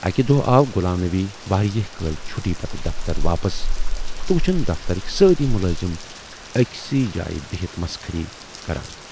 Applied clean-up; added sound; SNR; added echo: none; Rain; 2 dB; none.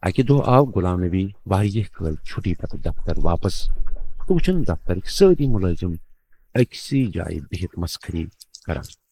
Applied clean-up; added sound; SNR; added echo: neural mask model Resemble Enhance denoiser.